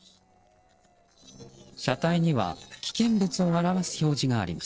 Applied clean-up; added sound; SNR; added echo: neural separator model SepFormer DNS4.